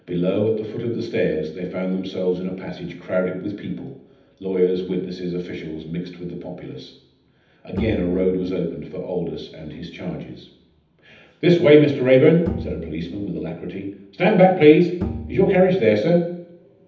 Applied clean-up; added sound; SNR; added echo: none; Bowed string instrument; 12 dB; reverberation time 0.8 s.